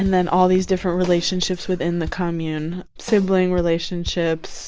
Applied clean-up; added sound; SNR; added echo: none; none; none; none.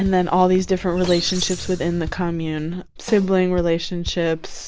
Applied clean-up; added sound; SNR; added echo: none; Squeak; 15 dB; none.